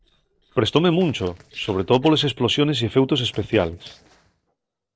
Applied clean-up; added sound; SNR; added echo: neural separator model SepFormer DNS4.